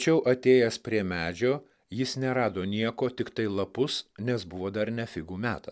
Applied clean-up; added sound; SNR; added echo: none; none; none; none.